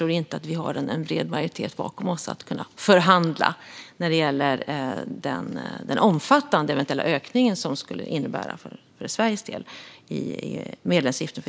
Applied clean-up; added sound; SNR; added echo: none; none; none; none.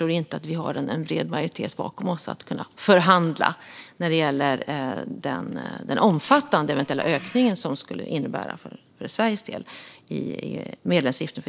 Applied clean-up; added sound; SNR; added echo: neural separator model SepFormer DNS4.